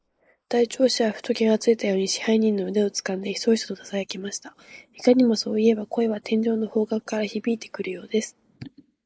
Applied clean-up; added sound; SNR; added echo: neural mask model Resemble Enhance denoiser.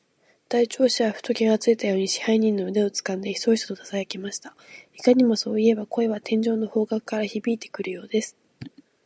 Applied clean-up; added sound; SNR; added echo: none; none; none; none.